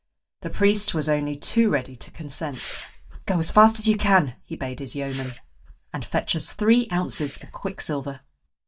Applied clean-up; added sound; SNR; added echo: neural mask model DeepFilterNet 3.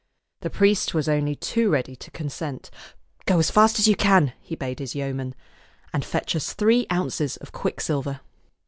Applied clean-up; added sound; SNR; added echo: none; none; none; none.